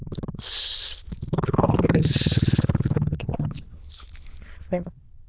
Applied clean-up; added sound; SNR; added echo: neural diffusion model UNIVERSE++.